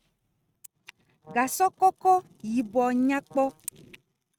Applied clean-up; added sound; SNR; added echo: neural mask model RNNoise.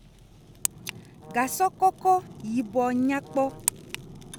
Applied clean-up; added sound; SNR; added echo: none; Fire + Brass instrument; 18 dB; none.